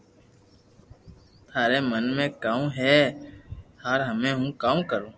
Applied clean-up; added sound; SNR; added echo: none; none; none; none.